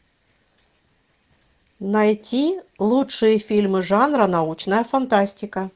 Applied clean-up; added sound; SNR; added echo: none; none; none; none.